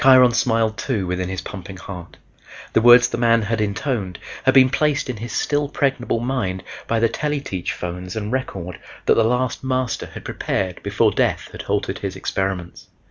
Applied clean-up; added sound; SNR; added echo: none; none; none; none.